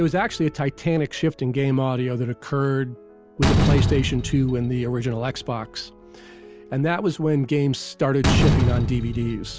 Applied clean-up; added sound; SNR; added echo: none; Slam; 3 dB; none.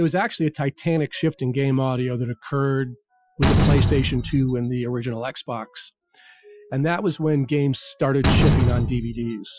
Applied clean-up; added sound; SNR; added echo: classical method Wiener filter.